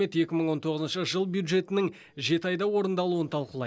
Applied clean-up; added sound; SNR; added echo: none; none; none; none.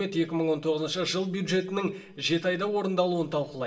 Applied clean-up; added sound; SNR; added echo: none; none; none; reverberation time 0.7 s.